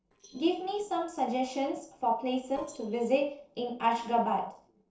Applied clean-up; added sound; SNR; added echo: neural separator model SepFormer DNS4.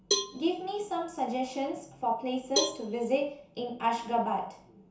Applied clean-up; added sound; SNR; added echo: none; Cowbell; 5 dB; reverberation time 0.7 s.